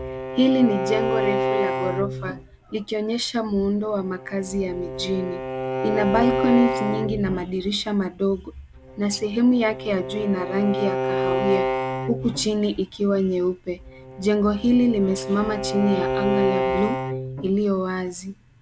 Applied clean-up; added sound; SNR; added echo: none; Bowed string instrument; 4 dB; none.